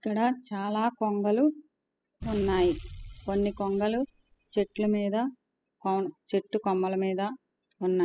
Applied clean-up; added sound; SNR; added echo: classical method spectral subtraction.